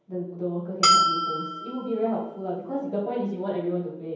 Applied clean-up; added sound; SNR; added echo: none; Bell; -4 dB; reverberation time 0.9 s.